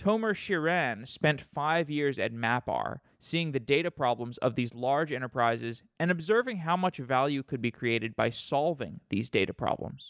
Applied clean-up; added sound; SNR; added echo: none; none; none; none.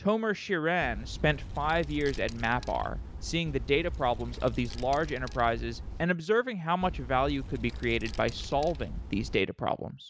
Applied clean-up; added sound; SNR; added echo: none; Wind; 8 dB; none.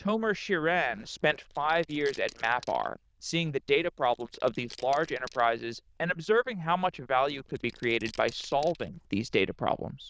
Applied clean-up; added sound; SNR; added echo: neural diffusion model UNIVERSE++.